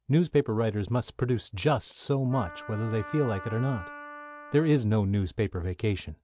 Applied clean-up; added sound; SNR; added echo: none; Wind instrument, woodwind instrument; 16 dB; none.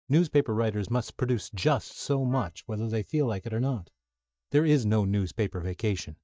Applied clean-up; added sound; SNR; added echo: neural mask model DeepFilterNet 3.